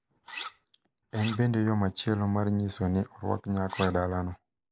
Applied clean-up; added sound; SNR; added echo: neural mask model Resemble Enhance denoiser.